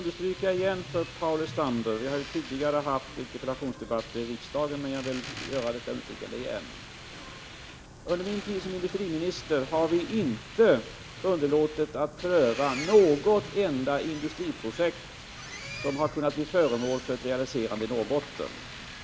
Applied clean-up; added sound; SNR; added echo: none; Hiss + Boat, Water vehicle; 13 dB; none.